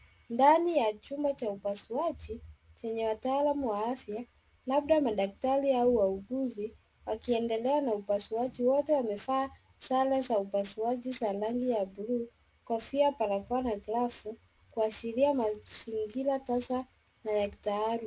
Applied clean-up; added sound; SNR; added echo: none; none; none; none.